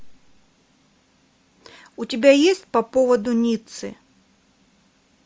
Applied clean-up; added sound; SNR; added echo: none; none; none; none.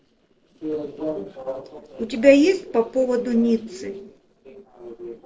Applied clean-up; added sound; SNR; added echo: neural separator model SepFormer DNS4.